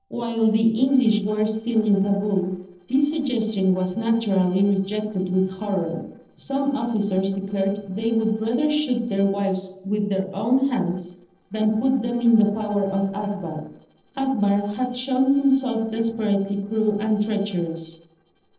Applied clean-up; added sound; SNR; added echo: neural separator model SepFormer DNS4.